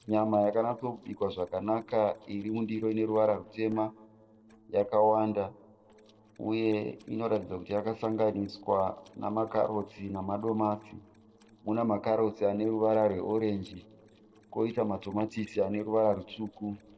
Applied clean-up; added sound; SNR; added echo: neural separator model SepFormer DNS4.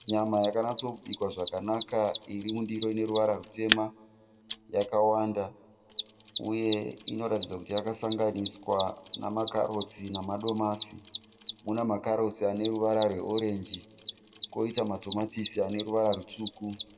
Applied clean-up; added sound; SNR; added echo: none; Mechanisms; 7 dB; reverberation time 1.1 s.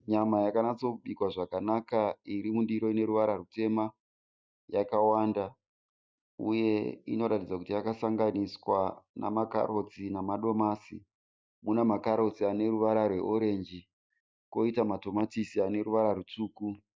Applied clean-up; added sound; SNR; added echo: none; none; none; none.